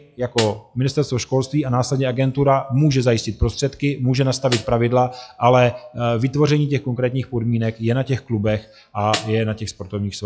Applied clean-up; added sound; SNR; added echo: classical method log-MMSE.